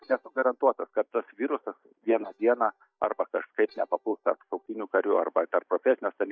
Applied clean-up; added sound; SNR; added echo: neural mask model DeepFilterNet 3.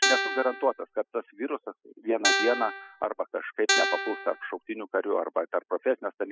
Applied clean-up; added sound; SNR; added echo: classical method spectral subtraction.